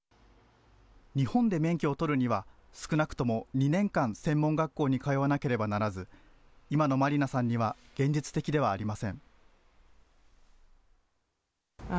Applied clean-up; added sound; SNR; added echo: none; none; none; none.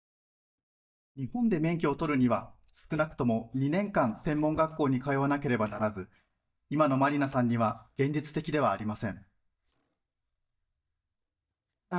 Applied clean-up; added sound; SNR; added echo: neural mask model DeepFilterNet 3.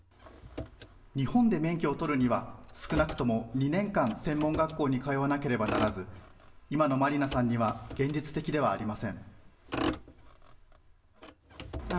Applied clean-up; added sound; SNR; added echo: none; Motor vehicle (road); 11 dB; reverberation time 0.7 s.